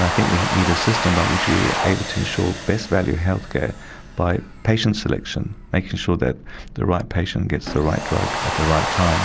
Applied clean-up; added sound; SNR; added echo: none; Domestic sounds, home sounds; 6 dB; none.